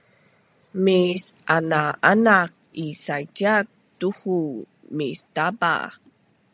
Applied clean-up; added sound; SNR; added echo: none; none; none; none.